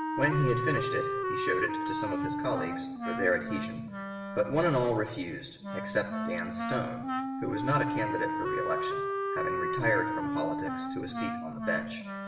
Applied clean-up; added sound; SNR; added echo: none; Wind instrument, woodwind instrument; 1 dB; reverberation time 1.1 s.